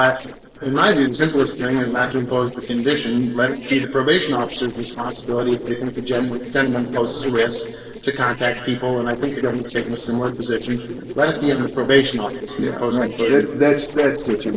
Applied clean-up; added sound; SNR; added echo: neural separator model SepFormer DNS4.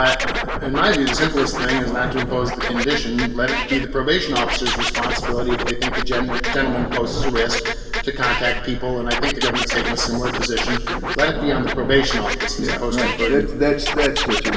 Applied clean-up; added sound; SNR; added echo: none; Scratching (performance technique); 4 dB; reverberation time 2.6 s.